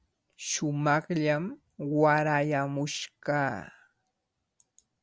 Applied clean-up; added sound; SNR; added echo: none; none; none; none.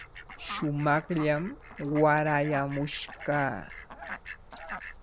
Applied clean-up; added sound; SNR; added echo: none; Fowl; 13 dB; none.